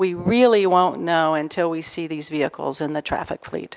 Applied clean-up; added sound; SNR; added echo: none; none; none; none.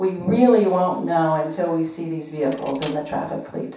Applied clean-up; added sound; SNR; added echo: none; Cutlery, silverware; 16 dB; reverberation time 0.7 s.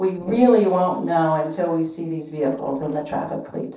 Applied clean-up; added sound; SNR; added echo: neural separator model SepFormer DNS4.